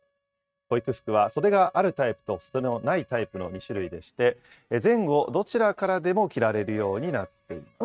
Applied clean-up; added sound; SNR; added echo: neural mask model RNNoise.